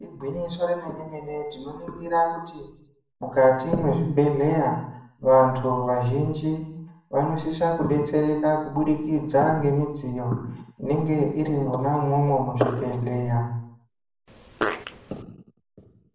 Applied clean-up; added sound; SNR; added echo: none; Fart; 7 dB; reverberation time 0.7 s.